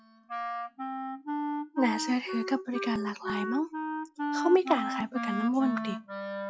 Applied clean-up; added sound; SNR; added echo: classical method log-MMSE.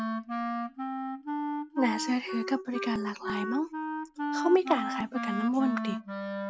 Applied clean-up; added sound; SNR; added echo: none; Wind instrument, woodwind instrument; 3 dB; none.